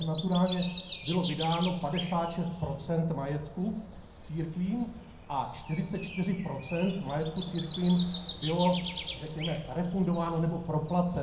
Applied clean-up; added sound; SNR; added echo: none; Breathing; 9 dB; reverberation time 0.5 s.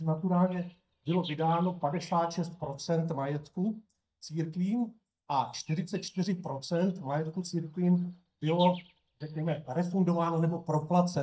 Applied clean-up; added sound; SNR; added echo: neural mask model DeepFilterNet 3.